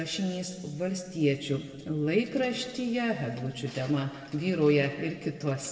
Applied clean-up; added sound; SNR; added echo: none; none; none; reverberation time 1.7 s.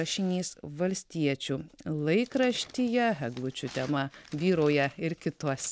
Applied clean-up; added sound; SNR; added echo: none; none; none; none.